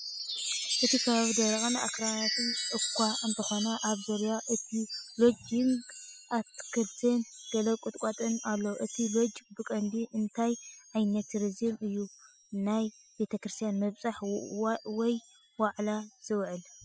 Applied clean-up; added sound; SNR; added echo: classical method spectral subtraction.